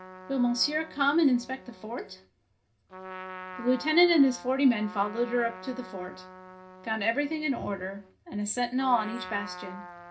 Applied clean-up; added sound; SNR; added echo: none; Trumpet; 16 dB; reverberation time 0.4 s.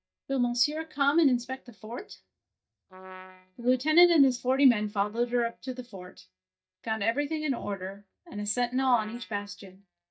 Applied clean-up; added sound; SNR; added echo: neural mask model DeepFilterNet 3.